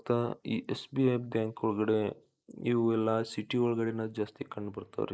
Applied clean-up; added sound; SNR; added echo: neural mask model Resemble Enhance denoiser.